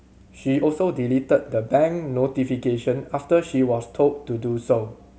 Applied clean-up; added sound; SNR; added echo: none; none; none; none.